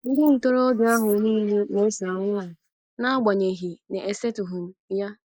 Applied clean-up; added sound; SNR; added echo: neural mask model Resemble Enhance denoiser.